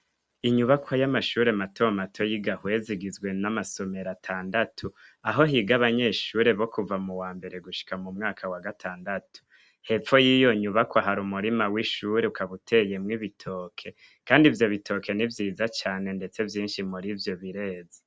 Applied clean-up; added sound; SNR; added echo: none; none; none; none.